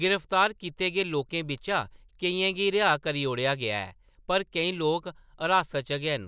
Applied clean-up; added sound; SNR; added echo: none; none; none; none.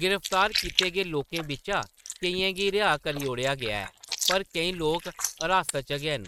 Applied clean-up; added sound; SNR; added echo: neural mask model RNNoise.